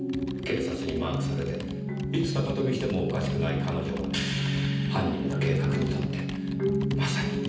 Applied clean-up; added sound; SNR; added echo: none; Computer keyboard; 14 dB; reverberation time 0.9 s.